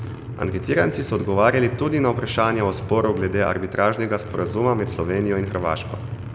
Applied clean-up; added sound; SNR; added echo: none; Truck; 10 dB; none.